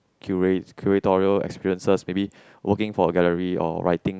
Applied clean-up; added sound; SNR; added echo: none; none; none; none.